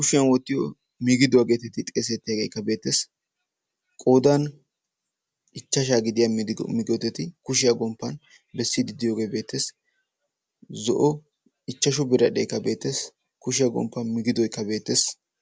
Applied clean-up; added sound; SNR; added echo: none; none; none; none.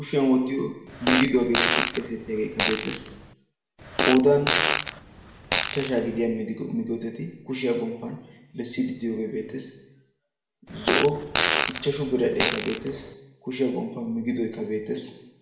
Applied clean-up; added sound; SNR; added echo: none; Fart; -2 dB; reverberation time 0.9 s.